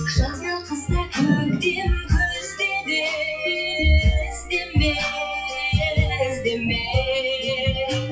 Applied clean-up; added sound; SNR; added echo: classical method WPE with log-MMSE.